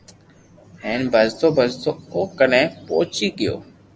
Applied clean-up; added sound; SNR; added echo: none; none; none; none.